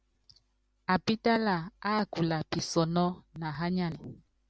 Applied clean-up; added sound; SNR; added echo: none; none; none; none.